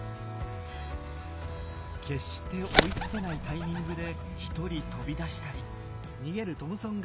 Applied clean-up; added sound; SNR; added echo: none; Bird; -3 dB; none.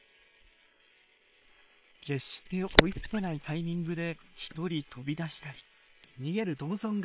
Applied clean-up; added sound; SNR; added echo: neural separator model SepFormer WHAM!.